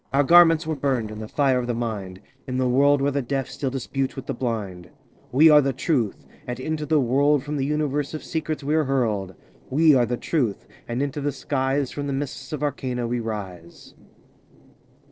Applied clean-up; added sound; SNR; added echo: neural separator model SepFormer DNS4.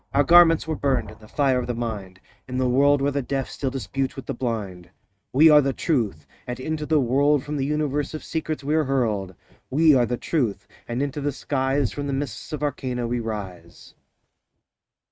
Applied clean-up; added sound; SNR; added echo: neural mask model RNNoise.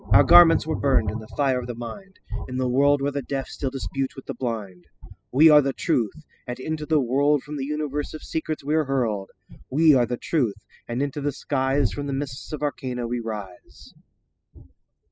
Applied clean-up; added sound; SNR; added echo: classical method spectral subtraction.